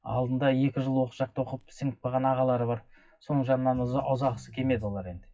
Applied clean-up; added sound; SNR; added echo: classical method WPE with log-MMSE.